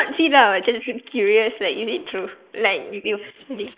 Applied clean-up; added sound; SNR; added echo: neural mask model Resemble Enhance denoiser.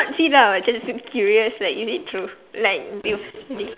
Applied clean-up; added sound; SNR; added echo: none; none; none; none.